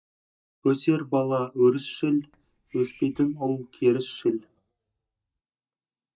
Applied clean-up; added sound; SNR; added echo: neural mask model DeepFilterNet 3.